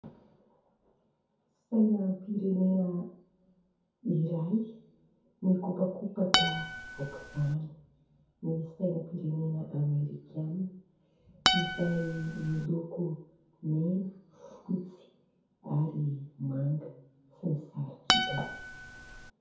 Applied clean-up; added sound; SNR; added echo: none; Acoustic guitar; -2 dB; reverberation time 0.6 s.